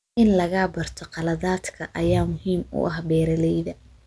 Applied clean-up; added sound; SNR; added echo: none; none; none; none.